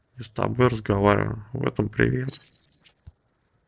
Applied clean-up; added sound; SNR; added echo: neural separator model SepFormer DNS4.